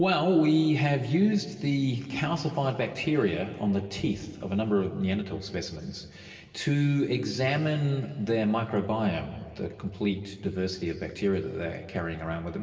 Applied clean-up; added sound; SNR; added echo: none; none; none; reverberation time 2.0 s.